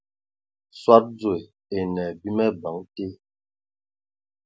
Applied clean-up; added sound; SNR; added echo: none; none; none; none.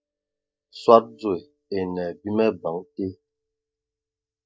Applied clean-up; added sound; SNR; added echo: neural mask model DeepFilterNet 3.